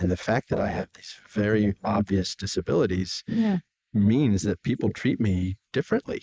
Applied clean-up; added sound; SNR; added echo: neural mask model Resemble Enhance denoiser.